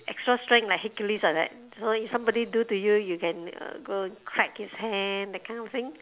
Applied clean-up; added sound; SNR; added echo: none; none; none; none.